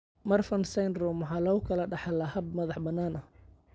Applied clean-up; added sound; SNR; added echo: none; none; none; none.